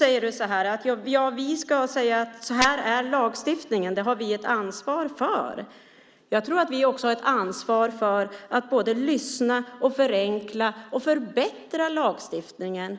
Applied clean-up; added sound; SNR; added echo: none; none; none; none.